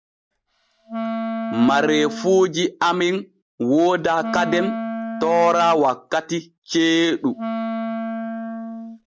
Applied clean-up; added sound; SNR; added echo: none; Wind instrument, woodwind instrument; 7 dB; none.